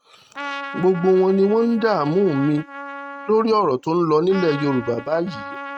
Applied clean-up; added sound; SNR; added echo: neural mask model RNNoise.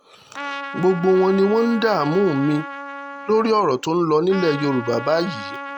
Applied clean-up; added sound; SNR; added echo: none; Trumpet; 12 dB; none.